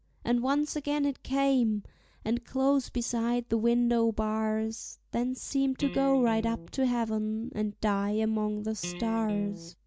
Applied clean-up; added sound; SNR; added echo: none; Electric guitar; 12 dB; none.